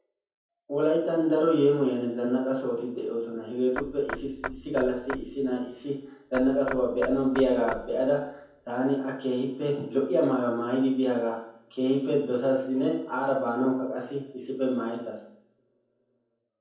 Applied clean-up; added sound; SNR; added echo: none; Knock / Wood; 12 dB; reverberation time 0.7 s.